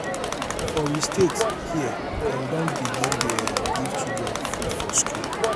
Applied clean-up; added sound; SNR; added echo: none; Crowd; -3 dB; none.